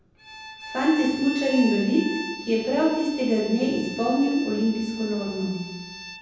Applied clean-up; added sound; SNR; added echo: none; Bowed string instrument; 13 dB; reverberation time 1.1 s.